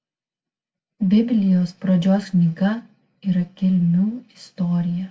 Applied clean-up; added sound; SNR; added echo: none; none; none; reverberation time 0.1 s.